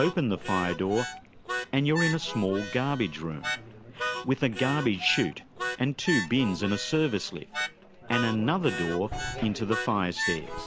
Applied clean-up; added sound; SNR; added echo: none; Harmonica; 7 dB; none.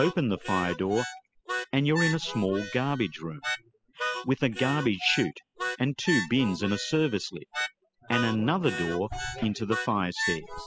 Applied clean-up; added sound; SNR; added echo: classical method spectral subtraction.